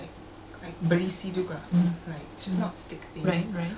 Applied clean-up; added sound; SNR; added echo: none; none; none; none.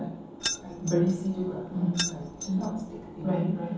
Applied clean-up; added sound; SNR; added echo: none; Keys jangling; 8 dB; reverberation time 1.2 s.